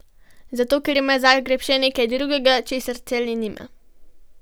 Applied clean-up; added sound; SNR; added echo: none; none; none; none.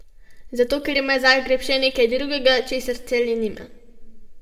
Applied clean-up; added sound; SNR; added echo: none; none; none; reverberation time 0.9 s.